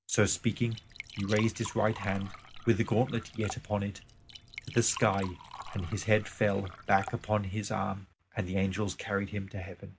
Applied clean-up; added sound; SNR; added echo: none; Liquid; 15 dB; none.